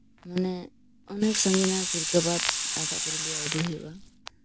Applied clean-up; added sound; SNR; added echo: none; Sink (filling or washing) / Water tap, faucet; 1 dB; none.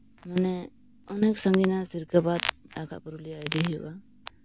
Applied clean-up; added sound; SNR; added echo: none; none; none; none.